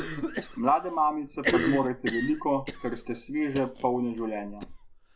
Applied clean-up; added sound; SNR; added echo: none; Cough; 6 dB; none.